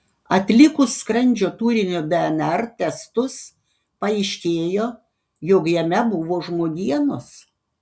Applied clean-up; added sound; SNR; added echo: none; none; none; none.